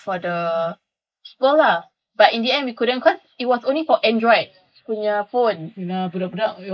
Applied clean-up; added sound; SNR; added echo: neural mask model Resemble Enhance denoiser.